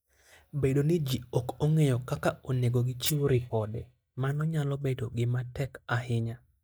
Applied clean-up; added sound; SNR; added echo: neural mask model DeepFilterNet 3.